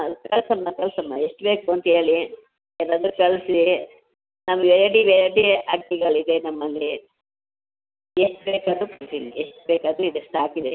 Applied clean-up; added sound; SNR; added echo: none; none; none; none.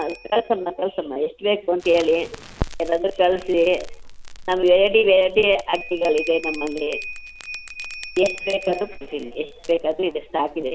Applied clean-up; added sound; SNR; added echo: none; Bell + Crackle; 13 dB; none.